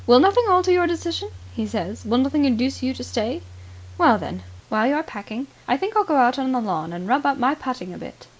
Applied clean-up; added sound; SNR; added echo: none; none; none; none.